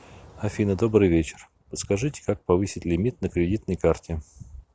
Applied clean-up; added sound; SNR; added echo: none; none; none; none.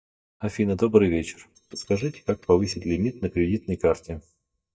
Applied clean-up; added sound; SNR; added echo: neural mask model DeepFilterNet 3.